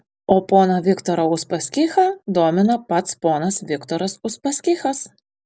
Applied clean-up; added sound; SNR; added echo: none; none; none; none.